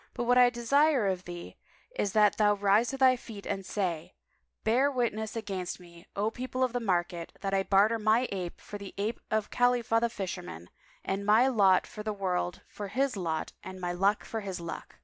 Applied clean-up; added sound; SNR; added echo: none; none; none; none.